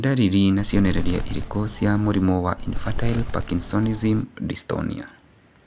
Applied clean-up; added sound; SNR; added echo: none; Bird; 4 dB; none.